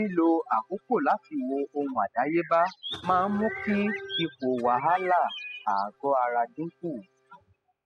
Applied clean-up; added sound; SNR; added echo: classical method spectral subtraction.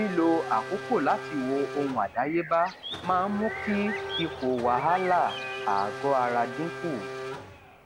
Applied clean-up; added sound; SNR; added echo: none; Race car, auto racing / Accelerating, revving, vroom + Bird; 8 dB; none.